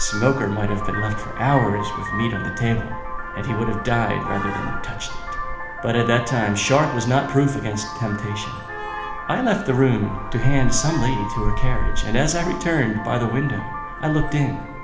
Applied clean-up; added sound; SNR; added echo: none; Vehicle horn, car horn, honking; 3 dB; reverberation time 1.0 s.